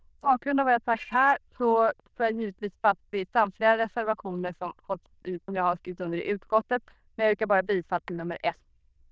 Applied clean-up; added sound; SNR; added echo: neural diffusion model UNIVERSE++.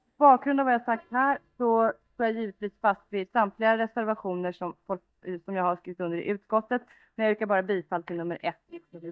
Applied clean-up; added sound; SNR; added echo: neural mask model DeepFilterNet 3.